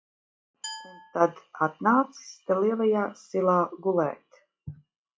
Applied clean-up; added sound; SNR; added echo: classical method log-MMSE.